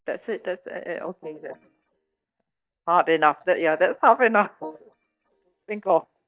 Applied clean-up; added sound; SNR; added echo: neural mask model DeepFilterNet 3.